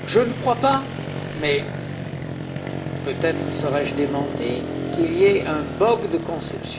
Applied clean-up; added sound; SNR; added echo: none; Motorcycle; 5 dB; reverberation time 2.7 s.